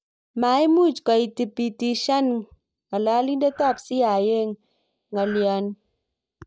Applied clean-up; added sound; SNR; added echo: neural mask model DeepFilterNet 3.